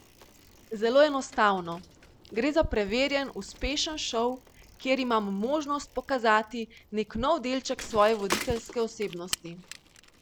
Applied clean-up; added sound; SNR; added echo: none; Bicycle; 15 dB; none.